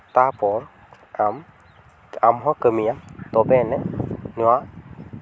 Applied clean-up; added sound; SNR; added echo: none; none; none; none.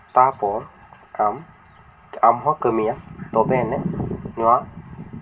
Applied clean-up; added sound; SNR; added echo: none; none; none; reverberation time 0.2 s.